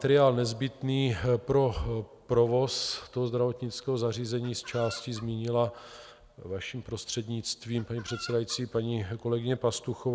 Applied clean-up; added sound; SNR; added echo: none; Chicken, rooster; 18 dB; none.